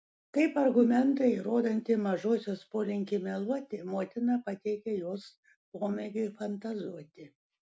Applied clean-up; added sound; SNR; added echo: none; none; none; none.